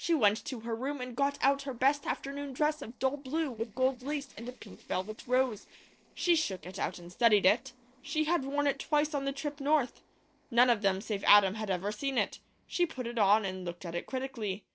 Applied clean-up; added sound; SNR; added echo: neural separator model SepFormer DNS4.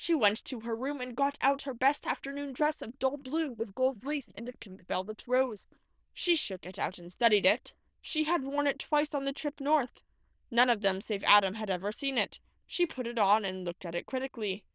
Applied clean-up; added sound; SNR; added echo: neural diffusion model UNIVERSE++.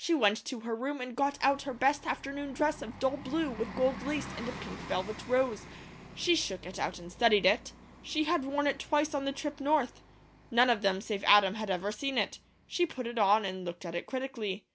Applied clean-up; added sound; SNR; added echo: none; Bus; 17 dB; none.